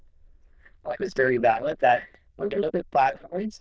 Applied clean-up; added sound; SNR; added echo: neural diffusion model UNIVERSE++.